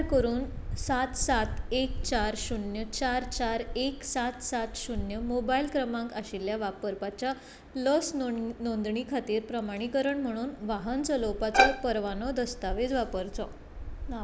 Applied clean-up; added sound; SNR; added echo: none; Bowed string instrument; -3 dB; none.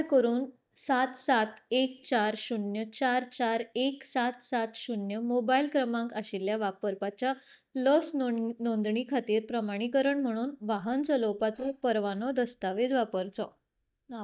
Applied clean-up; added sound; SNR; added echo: neural mask model DeepFilterNet 3.